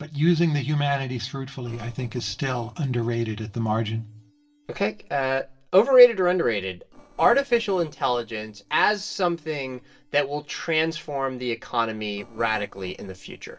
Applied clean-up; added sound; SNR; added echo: neural separator model SepFormer DNS4.